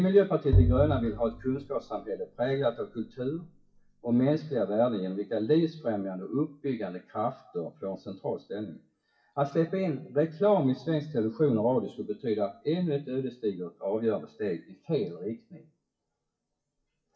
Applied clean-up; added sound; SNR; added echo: classical method WPE with log-MMSE.